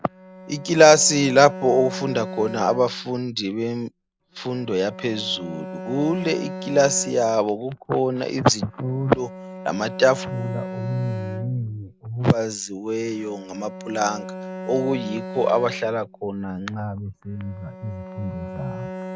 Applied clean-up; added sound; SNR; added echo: none; Bowed string instrument; 13 dB; none.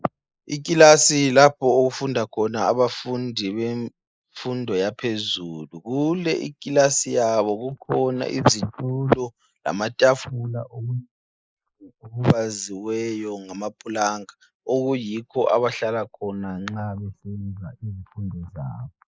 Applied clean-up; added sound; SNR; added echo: neural mask model Resemble Enhance denoiser.